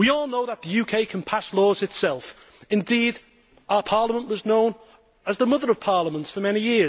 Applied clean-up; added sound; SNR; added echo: none; none; none; none.